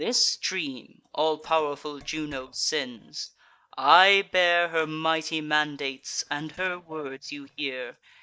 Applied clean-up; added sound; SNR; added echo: neural mask model DeepFilterNet 3.